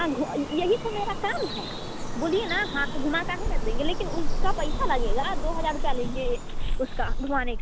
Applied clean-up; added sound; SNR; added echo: none; Bird vocalization, bird call, bird song; -3 dB; none.